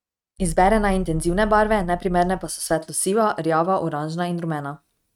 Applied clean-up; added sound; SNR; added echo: neural mask model RNNoise.